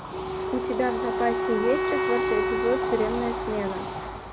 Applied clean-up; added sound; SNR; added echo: none; Wind instrument, woodwind instrument + Train / Bird vocalization, bird call, bird song; -1 dB; none.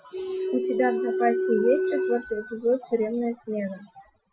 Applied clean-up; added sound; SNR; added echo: classical method Wiener filter.